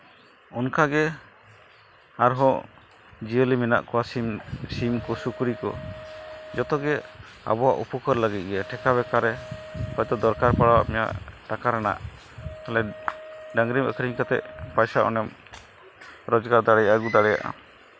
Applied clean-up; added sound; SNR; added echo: none; Wind instrument, woodwind instrument; 18 dB; none.